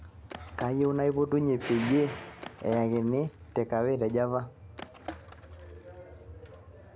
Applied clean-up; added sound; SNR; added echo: none; Skateboard; 19 dB; none.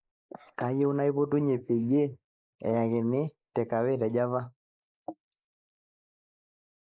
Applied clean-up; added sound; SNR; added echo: neural mask model Resemble Enhance denoiser.